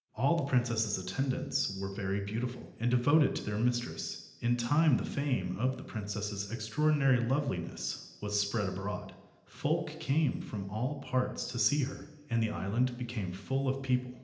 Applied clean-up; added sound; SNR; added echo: none; none; none; reverberation time 0.9 s.